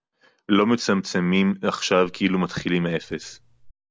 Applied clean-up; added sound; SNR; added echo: none; Raindrop / Drip; 19 dB; none.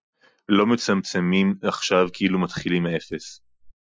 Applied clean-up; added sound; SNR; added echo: classical method Wiener filter.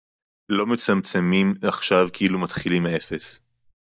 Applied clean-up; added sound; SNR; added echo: neural mask model DeepFilterNet 3.